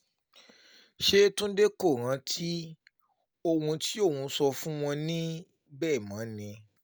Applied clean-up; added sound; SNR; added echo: none; none; none; none.